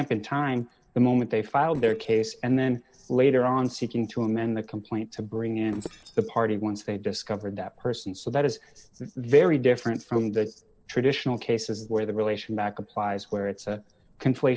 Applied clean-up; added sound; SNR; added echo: neural separator model SepFormer DNS4.